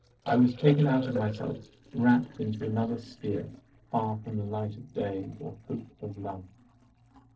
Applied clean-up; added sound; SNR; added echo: neural separator model SepFormer DNS4.